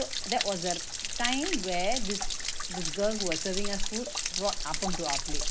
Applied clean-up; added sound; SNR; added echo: none; Stream / Trickle, dribble / Splash, splatter; -2 dB; none.